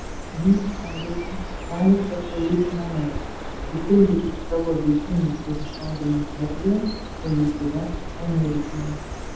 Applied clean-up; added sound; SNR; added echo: none; Bird; 8 dB; reverberation time 0.8 s.